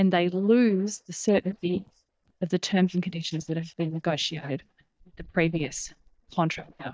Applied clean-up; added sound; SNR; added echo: neural mask model DeepFilterNet 3.